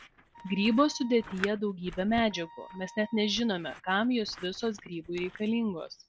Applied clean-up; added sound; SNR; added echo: none; Wind instrument, woodwind instrument + Scissors; 17 dB; none.